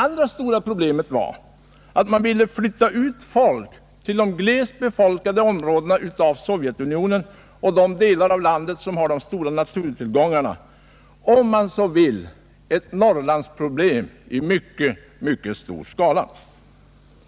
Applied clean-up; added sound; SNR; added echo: none; none; none; none.